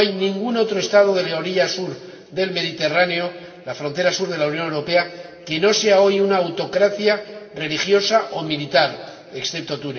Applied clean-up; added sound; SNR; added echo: none; none; none; reverberation time 2.6 s.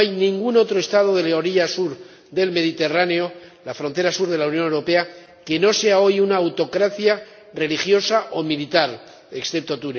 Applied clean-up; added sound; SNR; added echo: none; none; none; none.